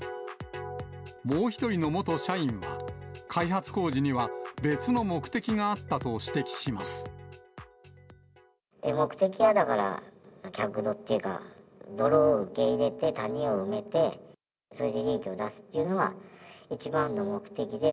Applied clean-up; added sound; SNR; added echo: none; none; none; none.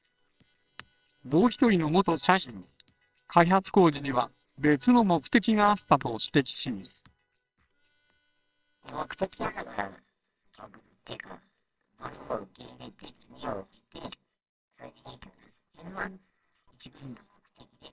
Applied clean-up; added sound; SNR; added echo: neural separator model SepFormer WHAMR!.